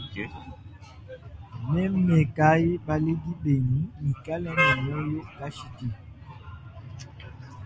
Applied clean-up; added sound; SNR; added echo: none; none; none; none.